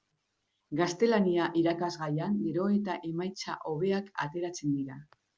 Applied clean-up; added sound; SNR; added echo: none; none; none; none.